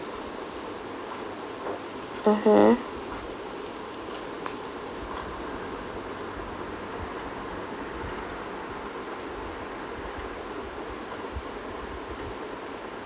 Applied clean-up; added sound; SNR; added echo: none; none; none; none.